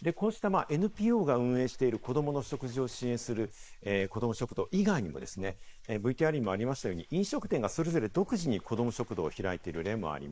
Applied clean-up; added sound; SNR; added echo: neural mask model Resemble Enhance denoiser.